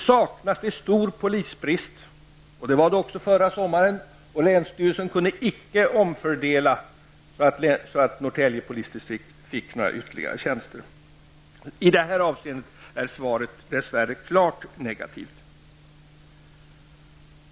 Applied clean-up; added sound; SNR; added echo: none; none; none; none.